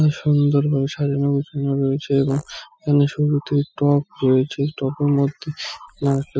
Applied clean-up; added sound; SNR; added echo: classical method spectral subtraction.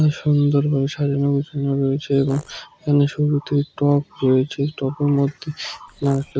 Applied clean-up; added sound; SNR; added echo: none; Fart; 20 dB; none.